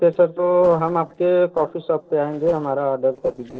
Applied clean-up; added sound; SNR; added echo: neural separator model SepFormer DNS4.